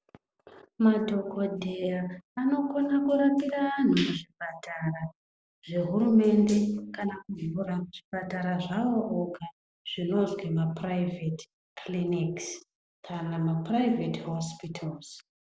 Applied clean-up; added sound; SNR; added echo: none; none; none; none.